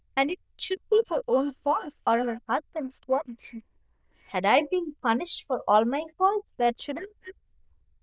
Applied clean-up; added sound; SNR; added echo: neural diffusion model UNIVERSE++.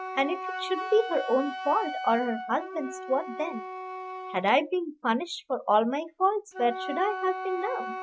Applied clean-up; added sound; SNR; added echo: none; Wind instrument, woodwind instrument; 8 dB; none.